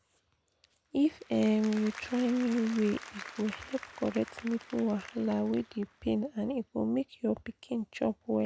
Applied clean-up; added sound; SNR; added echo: none; Applause; 18 dB; none.